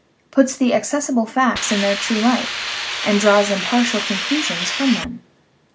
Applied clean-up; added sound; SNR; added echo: none; Hiss; 5 dB; none.